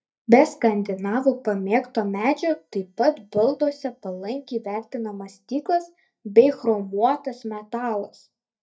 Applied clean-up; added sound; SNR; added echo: neural mask model DeepFilterNet 3.